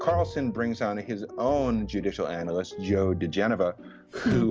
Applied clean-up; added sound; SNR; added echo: none; Chirp, tweet / Slam / Car; 19 dB; none.